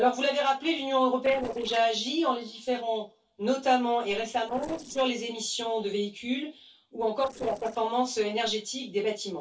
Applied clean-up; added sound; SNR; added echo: neural separator model SepFormer DNS4.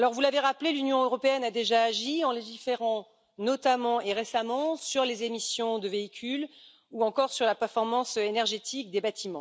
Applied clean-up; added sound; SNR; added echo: none; none; none; none.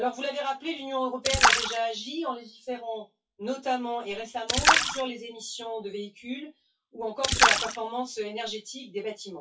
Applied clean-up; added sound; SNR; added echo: classical method WPE with log-MMSE.